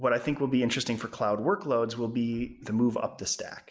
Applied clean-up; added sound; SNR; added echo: none; none; none; none.